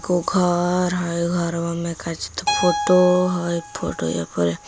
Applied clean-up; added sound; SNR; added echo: none; Keyboard (musical); 10 dB; none.